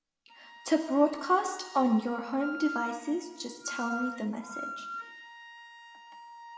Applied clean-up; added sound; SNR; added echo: none; Wind instrument, woodwind instrument; 11 dB; reverberation time 1.1 s.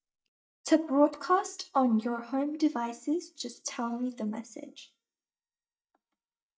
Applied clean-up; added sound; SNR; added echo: neural mask model DeepFilterNet 3.